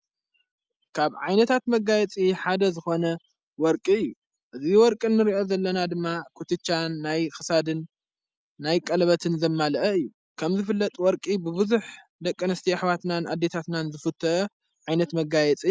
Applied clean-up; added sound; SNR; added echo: none; none; none; none.